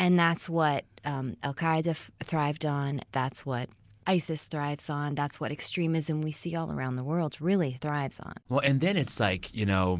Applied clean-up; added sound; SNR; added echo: none; none; none; none.